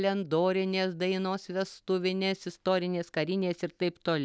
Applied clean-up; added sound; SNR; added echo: none; none; none; none.